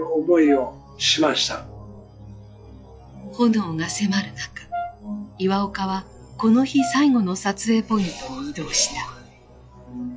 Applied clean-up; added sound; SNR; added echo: classical method log-MMSE.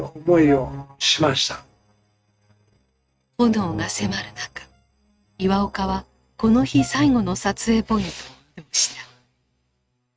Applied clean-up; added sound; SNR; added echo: neural mask model RNNoise.